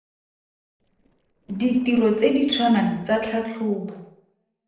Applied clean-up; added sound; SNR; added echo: neural separator model SepFormer DNS4.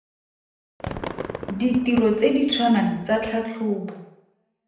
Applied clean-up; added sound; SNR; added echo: none; Fireworks; 14 dB; reverberation time 0.8 s.